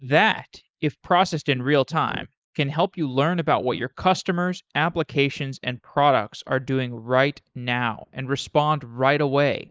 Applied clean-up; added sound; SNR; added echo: neural mask model Resemble Enhance denoiser.